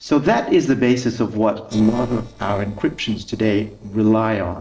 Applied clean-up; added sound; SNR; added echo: neural separator model SepFormer DNS4.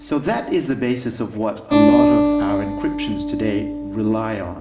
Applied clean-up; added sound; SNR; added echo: none; Acoustic guitar; -2 dB; reverberation time 1.1 s.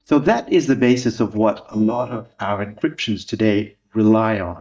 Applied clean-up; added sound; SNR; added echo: neural mask model DeepFilterNet 3.